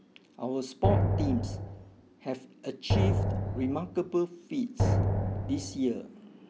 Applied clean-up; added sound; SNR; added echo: none; Drum; -4 dB; none.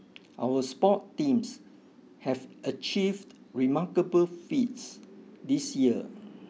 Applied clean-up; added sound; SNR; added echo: none; none; none; none.